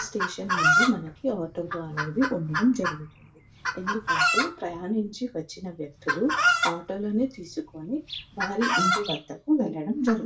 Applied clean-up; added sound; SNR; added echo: none; Chicken, rooster; 0 dB; reverberation time 0.2 s.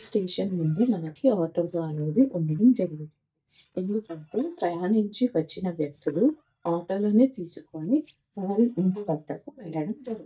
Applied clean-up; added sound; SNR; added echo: neural mask model DeepFilterNet 3.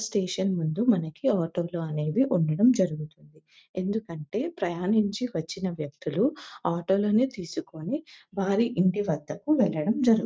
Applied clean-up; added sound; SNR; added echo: none; none; none; none.